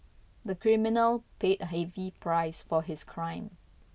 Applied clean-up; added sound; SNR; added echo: none; none; none; none.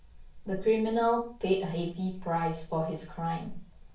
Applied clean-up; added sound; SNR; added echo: none; Cricket / Frog; 15 dB; reverberation time 0.4 s.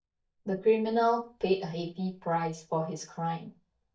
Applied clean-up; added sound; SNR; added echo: neural mask model DeepFilterNet 3.